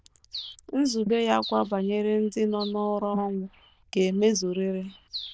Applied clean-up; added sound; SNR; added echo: neural diffusion model UNIVERSE++.